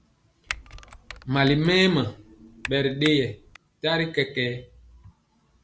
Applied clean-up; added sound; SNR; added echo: none; Typing; 14 dB; none.